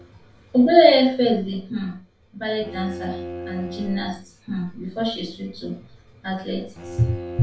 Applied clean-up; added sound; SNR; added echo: none; Bowed string instrument; 16 dB; reverberation time 0.3 s.